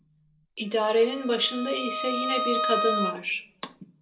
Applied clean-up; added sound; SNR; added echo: none; Bowed string instrument; 3 dB; reverberation time 0.2 s.